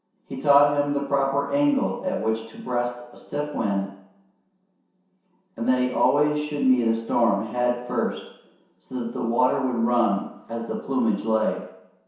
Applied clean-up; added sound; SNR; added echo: none; none; none; reverberation time 0.7 s.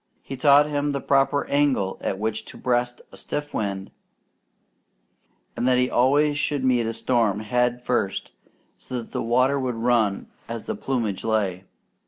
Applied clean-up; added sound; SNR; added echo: none; none; none; none.